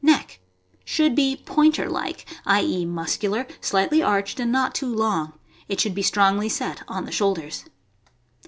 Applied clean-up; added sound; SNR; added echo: neural separator model SepFormer DNS4.